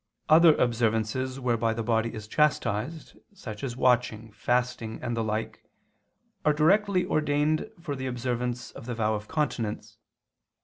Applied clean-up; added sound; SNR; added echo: none; none; none; none.